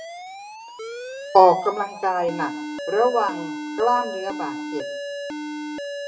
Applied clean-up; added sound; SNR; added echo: none; Alarm; 8 dB; reverberation time 0.6 s.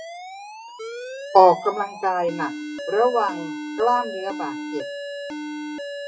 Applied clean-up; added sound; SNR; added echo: classical method WPE with log-MMSE.